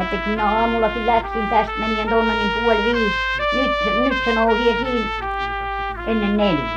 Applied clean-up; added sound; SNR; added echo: none; Trumpet; 2 dB; none.